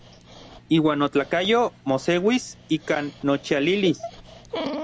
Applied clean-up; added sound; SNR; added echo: none; Dog; 14 dB; none.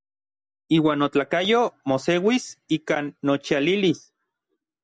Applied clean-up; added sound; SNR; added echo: none; none; none; none.